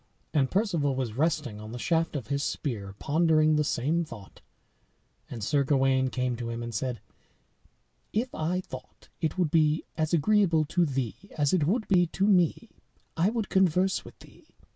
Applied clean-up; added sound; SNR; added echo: none; none; none; none.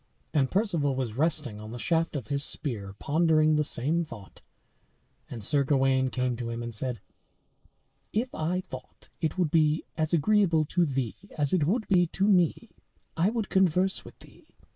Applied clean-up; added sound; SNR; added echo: neural mask model Resemble Enhance denoiser.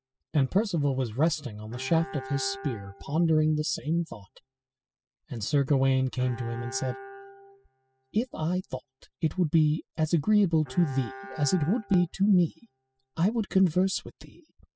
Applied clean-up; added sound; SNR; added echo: classical method spectral subtraction.